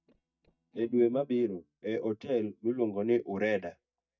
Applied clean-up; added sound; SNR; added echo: neural mask model DeepFilterNet 3.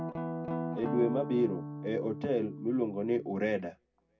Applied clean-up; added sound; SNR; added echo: none; Guitar; 6 dB; reverberation time 0.2 s.